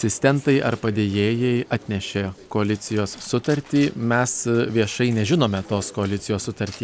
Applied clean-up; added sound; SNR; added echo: none; none; none; none.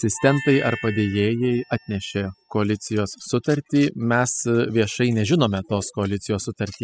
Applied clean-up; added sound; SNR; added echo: classical method spectral subtraction.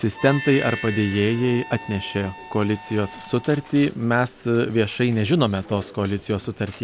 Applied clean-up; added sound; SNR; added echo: none; Harmonica; 14 dB; none.